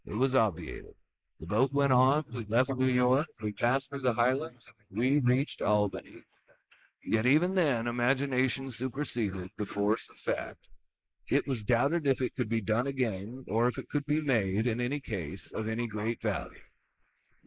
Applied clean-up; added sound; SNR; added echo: neural mask model Resemble Enhance denoiser.